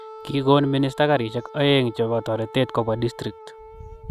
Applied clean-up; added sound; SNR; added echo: none; Wind instrument, woodwind instrument; 18 dB; none.